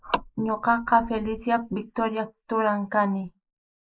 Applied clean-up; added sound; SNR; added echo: neural mask model Resemble Enhance denoiser.